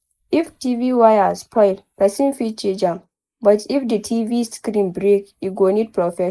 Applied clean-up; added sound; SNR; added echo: neural mask model Resemble Enhance denoiser.